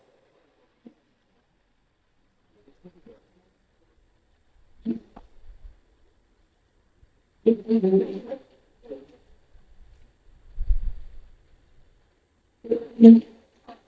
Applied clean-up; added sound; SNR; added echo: neural mask model DeepFilterNet 3.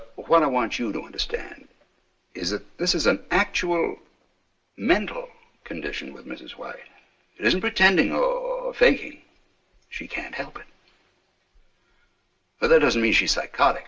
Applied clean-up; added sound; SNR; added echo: none; none; none; none.